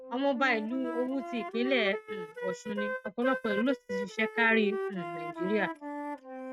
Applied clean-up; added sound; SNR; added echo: neural mask model RNNoise.